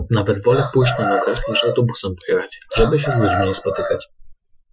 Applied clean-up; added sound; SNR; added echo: classical method Wiener filter.